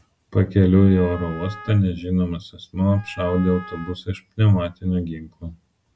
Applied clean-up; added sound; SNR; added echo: none; Wind instrument, woodwind instrument; 19 dB; none.